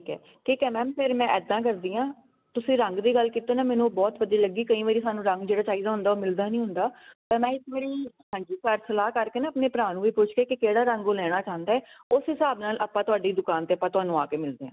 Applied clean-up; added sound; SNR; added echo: none; none; none; none.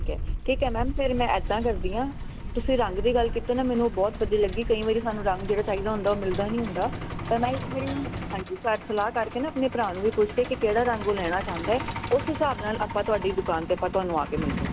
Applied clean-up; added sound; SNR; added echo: none; Truck; 6 dB; none.